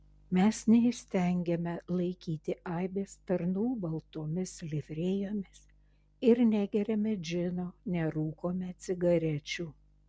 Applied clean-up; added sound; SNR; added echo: none; none; none; none.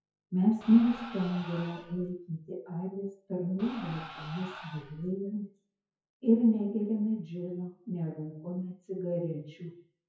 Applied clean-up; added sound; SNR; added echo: classical method WPE with log-MMSE.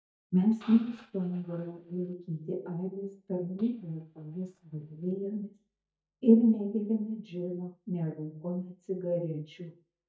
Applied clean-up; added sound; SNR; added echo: neural mask model DeepFilterNet 3.